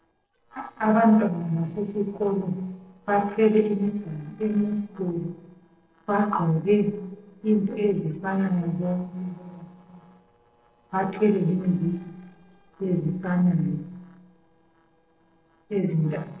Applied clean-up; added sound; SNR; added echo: neural separator model SepFormer DNS4.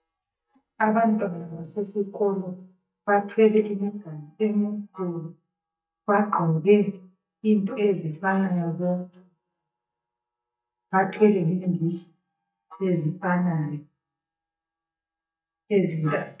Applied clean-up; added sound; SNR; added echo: neural mask model DeepFilterNet 3.